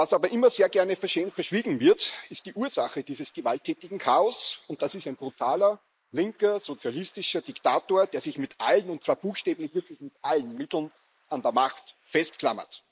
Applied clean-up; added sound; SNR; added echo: neural mask model Resemble Enhance denoiser.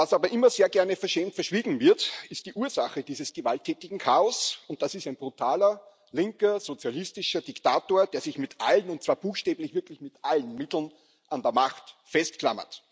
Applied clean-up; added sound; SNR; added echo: none; none; none; none.